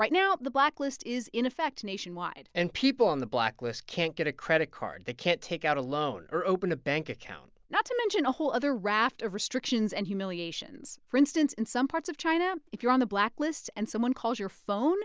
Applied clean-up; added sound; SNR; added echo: none; none; none; none.